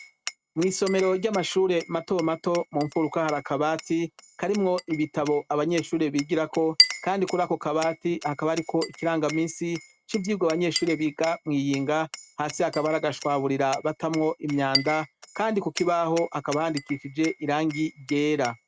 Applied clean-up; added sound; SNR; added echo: neural mask model RNNoise.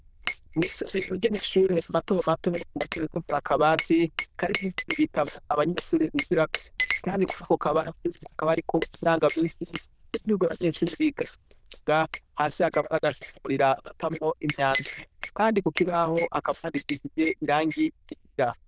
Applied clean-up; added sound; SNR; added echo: neural diffusion model UNIVERSE++.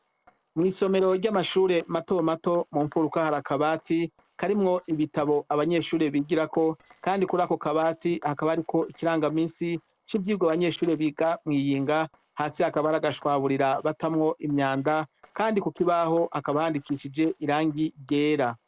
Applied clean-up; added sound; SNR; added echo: neural separator model SepFormer DNS4.